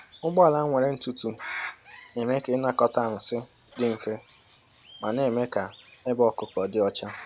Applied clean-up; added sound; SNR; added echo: none; Bird; 19 dB; none.